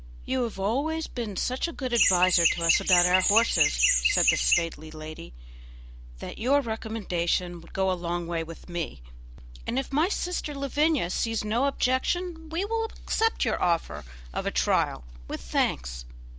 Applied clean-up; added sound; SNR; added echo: none; Chirp, tweet; -3 dB; none.